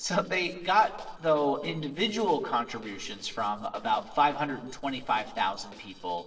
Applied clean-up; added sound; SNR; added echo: neural separator model SepFormer DNS4.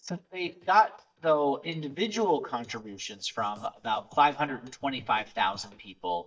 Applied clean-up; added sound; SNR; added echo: neural mask model DeepFilterNet 3.